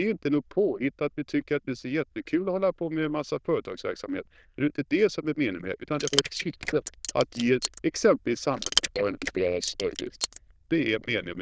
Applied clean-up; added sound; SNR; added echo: neural diffusion model UNIVERSE++.